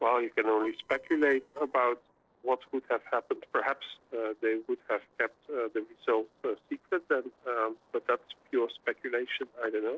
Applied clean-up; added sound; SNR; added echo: neural separator model SepFormer DNS4.